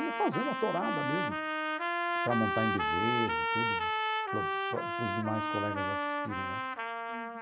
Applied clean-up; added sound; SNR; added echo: none; Trumpet; -3 dB; none.